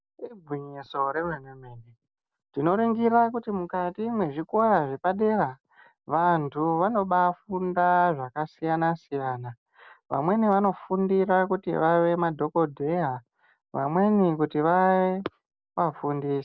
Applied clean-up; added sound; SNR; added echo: none; none; none; none.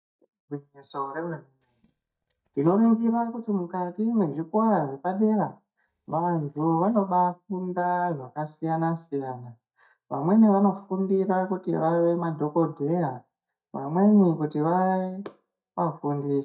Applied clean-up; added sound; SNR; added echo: neural mask model DeepFilterNet 3.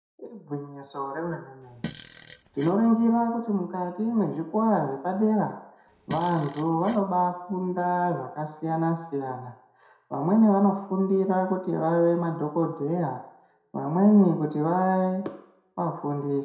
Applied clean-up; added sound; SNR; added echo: none; Fart; 14 dB; reverberation time 0.5 s.